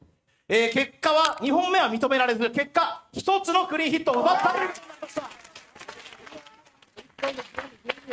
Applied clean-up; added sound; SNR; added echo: neural mask model RNNoise.